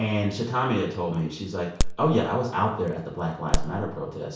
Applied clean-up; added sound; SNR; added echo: none; Crack; 3 dB; reverberation time 0.6 s.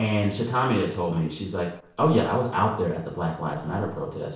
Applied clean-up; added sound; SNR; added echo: neural separator model SepFormer DNS4.